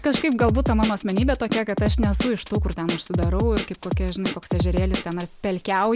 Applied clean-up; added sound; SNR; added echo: none; Drum kit; 1 dB; none.